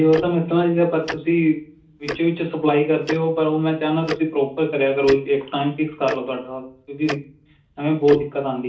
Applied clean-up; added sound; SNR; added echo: none; Tick-tock; 14 dB; reverberation time 0.4 s.